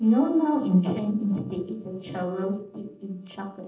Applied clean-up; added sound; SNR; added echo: neural separator model SepFormer DNS4.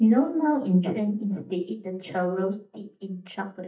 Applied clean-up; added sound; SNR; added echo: neural mask model DeepFilterNet 3.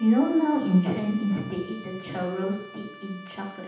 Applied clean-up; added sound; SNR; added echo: none; Trumpet; 19 dB; reverberation time 0.9 s.